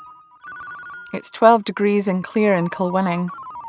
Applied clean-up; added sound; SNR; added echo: none; Ringtone; 17 dB; none.